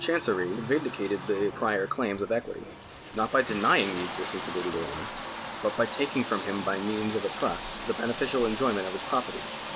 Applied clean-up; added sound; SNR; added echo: none; Bathtub (filling or washing); 6 dB; none.